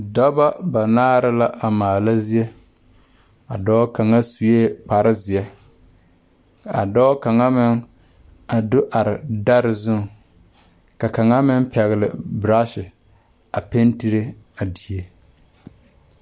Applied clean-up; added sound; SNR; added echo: none; none; none; none.